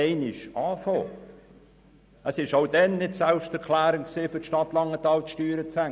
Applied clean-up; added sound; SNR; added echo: none; none; none; none.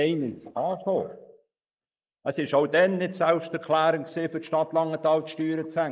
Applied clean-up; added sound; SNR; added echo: neural mask model Resemble Enhance denoiser.